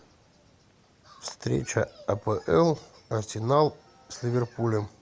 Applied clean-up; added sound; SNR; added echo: none; none; none; none.